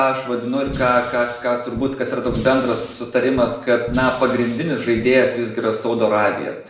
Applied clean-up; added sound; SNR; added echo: none; Fire; 15 dB; reverberation time 0.7 s.